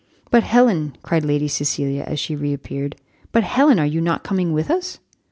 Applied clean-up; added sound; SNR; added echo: none; none; none; none.